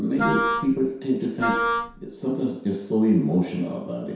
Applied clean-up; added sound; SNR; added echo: none; Wind instrument, woodwind instrument; 2 dB; reverberation time 0.7 s.